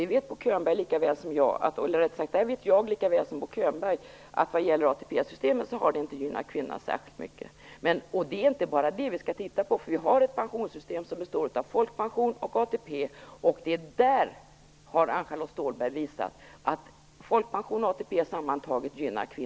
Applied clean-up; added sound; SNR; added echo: none; none; none; none.